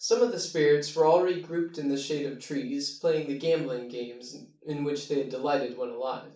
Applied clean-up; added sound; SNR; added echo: none; none; none; reverberation time 0.4 s.